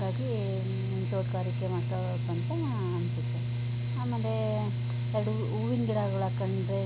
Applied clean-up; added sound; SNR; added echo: none; Mechanical fan; -4 dB; none.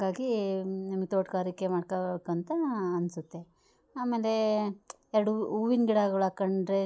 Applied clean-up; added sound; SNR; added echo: none; none; none; none.